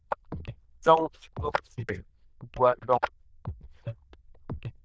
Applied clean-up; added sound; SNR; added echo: neural diffusion model UNIVERSE++.